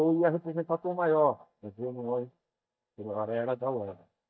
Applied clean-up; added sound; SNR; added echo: neural mask model DeepFilterNet 3.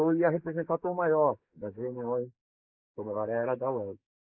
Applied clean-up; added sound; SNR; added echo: neural mask model Resemble Enhance denoiser.